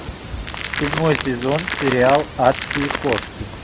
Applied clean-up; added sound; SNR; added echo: none; Crackle; 6 dB; none.